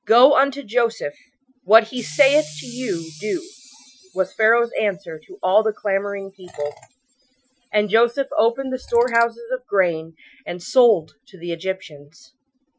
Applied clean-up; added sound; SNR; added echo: classical method Wiener filter.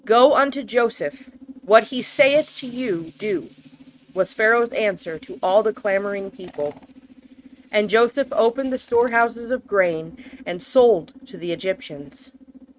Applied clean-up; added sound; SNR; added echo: neural mask model RNNoise.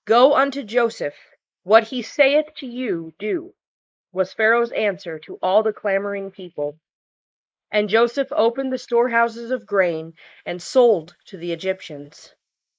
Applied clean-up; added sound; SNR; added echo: neural mask model Resemble Enhance denoiser.